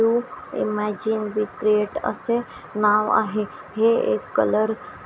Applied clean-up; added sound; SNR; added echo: none; none; none; none.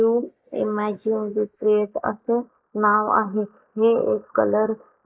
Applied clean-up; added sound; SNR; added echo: neural mask model Resemble Enhance denoiser.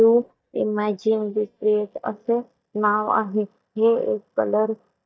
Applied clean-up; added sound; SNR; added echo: neural mask model DeepFilterNet 3.